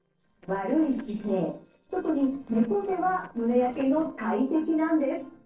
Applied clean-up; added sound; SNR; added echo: neural separator model SepFormer DNS4.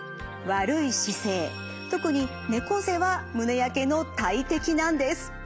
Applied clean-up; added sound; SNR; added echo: none; none; none; none.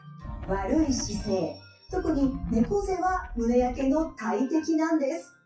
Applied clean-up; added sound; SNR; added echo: classical method WPE with log-MMSE.